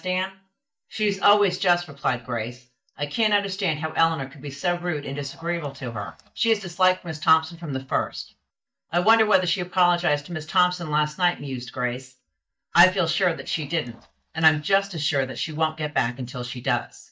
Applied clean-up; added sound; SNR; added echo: neural mask model DeepFilterNet 3.